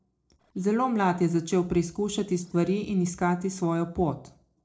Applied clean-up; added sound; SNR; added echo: neural separator model SepFormer DNS4.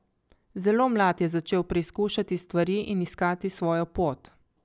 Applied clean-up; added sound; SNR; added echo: none; none; none; none.